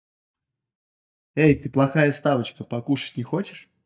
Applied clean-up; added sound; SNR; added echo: neural mask model DeepFilterNet 3.